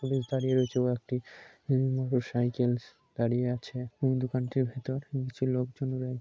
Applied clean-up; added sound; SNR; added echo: none; none; none; none.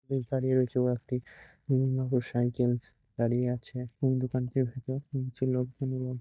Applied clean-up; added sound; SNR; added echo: neural mask model DeepFilterNet 3.